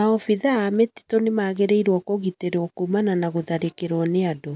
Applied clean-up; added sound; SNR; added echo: none; none; none; none.